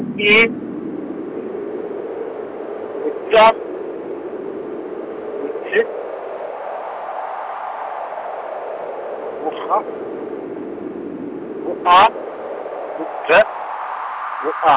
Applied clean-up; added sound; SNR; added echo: none; Wind; 6 dB; none.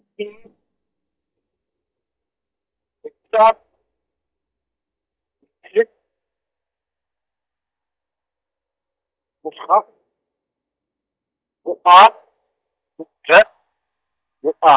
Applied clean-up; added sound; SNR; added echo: neural mask model DeepFilterNet 3.